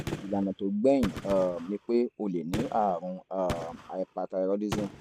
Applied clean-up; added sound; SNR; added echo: none; Gunshot, gunfire; 11 dB; none.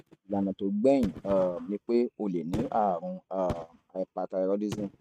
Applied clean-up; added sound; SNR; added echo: neural mask model RNNoise.